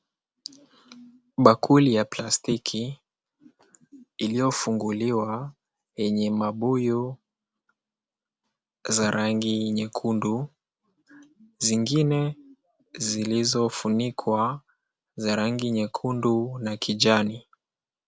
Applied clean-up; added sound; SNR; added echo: none; none; none; none.